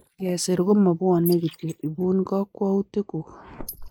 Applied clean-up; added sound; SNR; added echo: neural mask model Resemble Enhance denoiser.